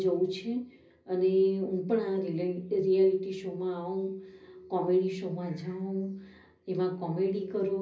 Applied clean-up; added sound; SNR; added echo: none; none; none; reverberation time 0.4 s.